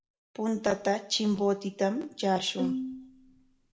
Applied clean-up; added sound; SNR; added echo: none; Bowed string instrument; 5 dB; reverberation time 0.5 s.